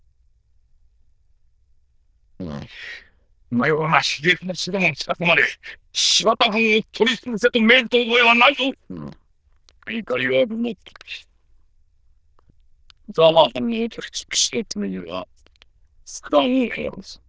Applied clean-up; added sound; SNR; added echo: neural diffusion model UNIVERSE++.